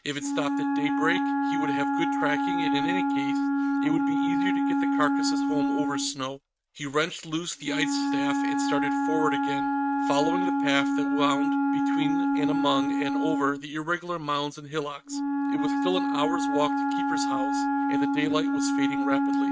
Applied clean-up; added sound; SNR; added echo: neural mask model RNNoise.